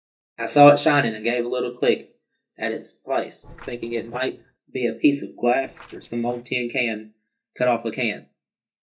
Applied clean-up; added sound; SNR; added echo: neural mask model DeepFilterNet 3.